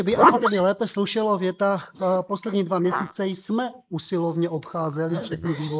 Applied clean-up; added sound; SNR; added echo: neural mask model Resemble Enhance denoiser.